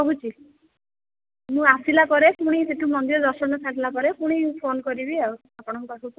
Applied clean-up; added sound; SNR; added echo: none; none; none; none.